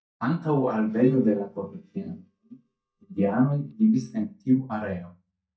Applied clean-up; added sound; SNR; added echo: neural mask model DeepFilterNet 3.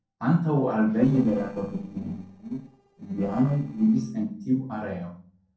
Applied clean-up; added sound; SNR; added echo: neural separator model SepFormer DNS4.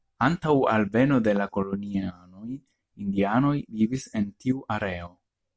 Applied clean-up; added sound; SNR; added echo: none; none; none; none.